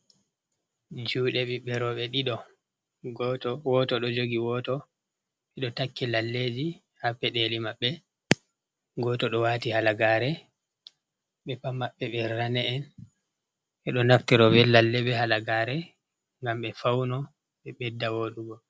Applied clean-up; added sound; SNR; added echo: none; none; none; none.